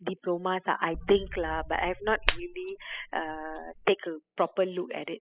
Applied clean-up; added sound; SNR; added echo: classical method spectral subtraction.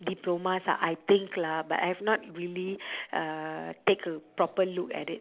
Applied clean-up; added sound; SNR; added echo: none; none; none; none.